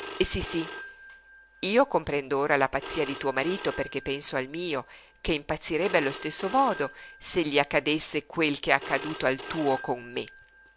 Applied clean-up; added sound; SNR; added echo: none; Telephone; 9 dB; none.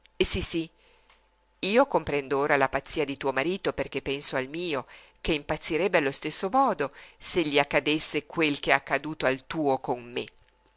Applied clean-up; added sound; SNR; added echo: none; none; none; none.